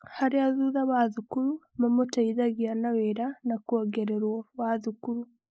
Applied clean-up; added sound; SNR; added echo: neural mask model Resemble Enhance denoiser.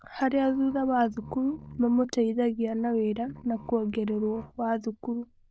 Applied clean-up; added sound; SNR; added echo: neural diffusion model UNIVERSE++.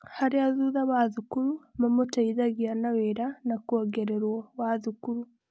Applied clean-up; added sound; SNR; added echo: none; none; none; none.